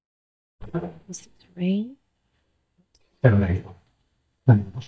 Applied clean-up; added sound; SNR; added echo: neural mask model DeepFilterNet 3.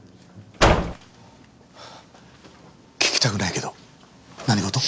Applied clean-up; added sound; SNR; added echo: none; none; none; none.